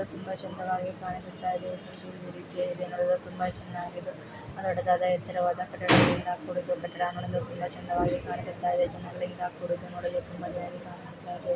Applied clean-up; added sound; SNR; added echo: none; none; none; none.